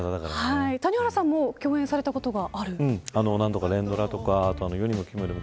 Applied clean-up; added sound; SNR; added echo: none; none; none; none.